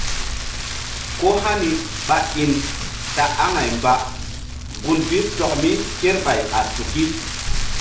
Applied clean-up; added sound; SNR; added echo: none; Rain; 4 dB; reverberation time 0.5 s.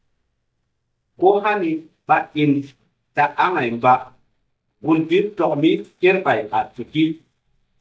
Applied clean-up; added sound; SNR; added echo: neural mask model DeepFilterNet 3.